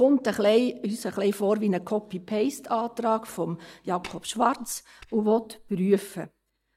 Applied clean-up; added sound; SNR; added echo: neural mask model DeepFilterNet 3.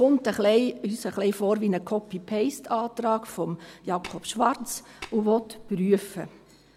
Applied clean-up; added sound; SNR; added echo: none; Tap; 19 dB; none.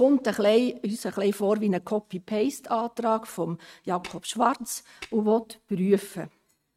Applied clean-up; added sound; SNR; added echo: neural mask model RNNoise.